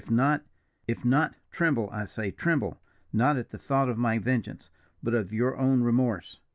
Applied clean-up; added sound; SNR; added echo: none; none; none; none.